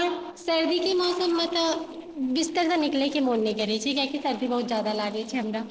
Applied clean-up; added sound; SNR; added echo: neural separator model SepFormer DNS4.